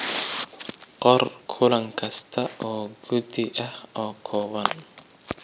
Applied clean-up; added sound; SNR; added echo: none; none; none; none.